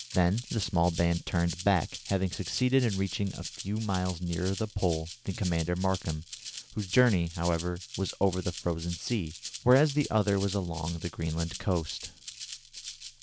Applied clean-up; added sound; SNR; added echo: none; Rattle (instrument); 14 dB; none.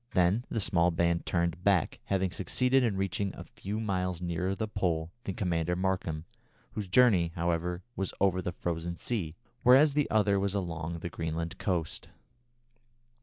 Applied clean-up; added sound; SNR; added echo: none; none; none; none.